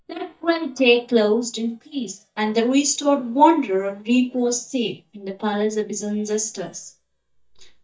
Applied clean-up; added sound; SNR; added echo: neural mask model DeepFilterNet 3.